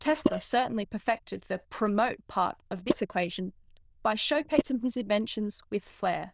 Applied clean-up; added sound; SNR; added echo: neural diffusion model UNIVERSE++.